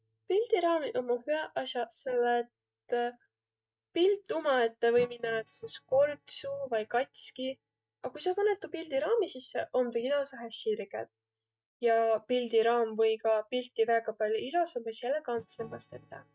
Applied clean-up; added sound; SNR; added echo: neural mask model RNNoise.